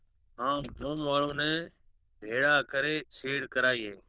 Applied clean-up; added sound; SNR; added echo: neural diffusion model UNIVERSE++.